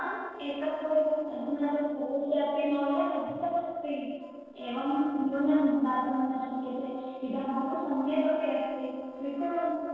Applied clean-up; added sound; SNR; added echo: neural separator model SepFormer DNS4.